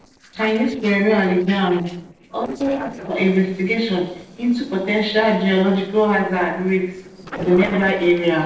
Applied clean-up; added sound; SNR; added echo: neural separator model SepFormer DNS4.